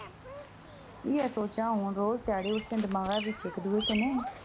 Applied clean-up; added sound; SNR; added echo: none; Bird vocalization, bird call, bird song; 10 dB; none.